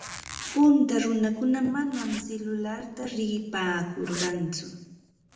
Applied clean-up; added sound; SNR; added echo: none; Zipper (clothing); 16 dB; reverberation time 0.9 s.